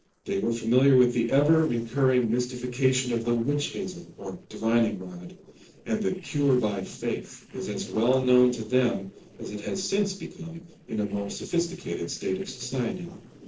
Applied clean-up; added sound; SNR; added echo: neural separator model SepFormer DNS4.